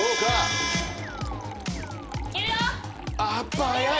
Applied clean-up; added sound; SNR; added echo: none; Fireworks + Liquid; 14 dB; none.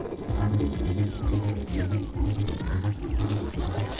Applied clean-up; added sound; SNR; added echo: neural separator model SepFormer DNS4.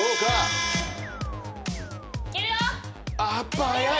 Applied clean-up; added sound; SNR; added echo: none; none; none; none.